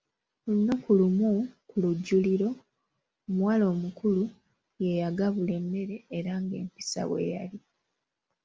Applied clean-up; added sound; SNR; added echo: none; none; none; none.